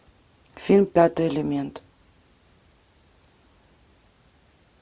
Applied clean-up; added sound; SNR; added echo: none; none; none; none.